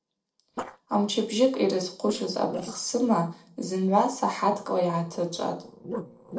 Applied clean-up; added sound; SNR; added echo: neural separator model SepFormer DNS4.